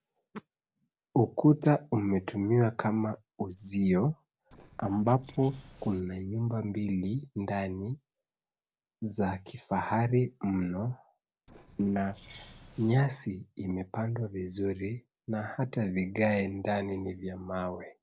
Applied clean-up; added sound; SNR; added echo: neural separator model SepFormer DNS4.